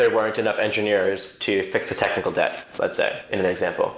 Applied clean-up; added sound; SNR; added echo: none; none; none; none.